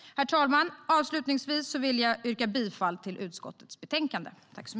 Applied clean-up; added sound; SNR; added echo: none; none; none; none.